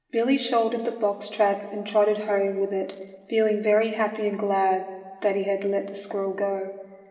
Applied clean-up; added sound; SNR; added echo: none; none; none; reverberation time 1.7 s.